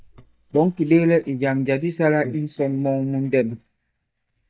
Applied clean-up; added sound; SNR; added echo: neural mask model DeepFilterNet 3.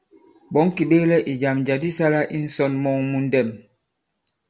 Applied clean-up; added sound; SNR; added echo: none; none; none; none.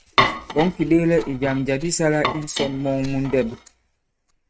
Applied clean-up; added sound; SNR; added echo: neural mask model RNNoise.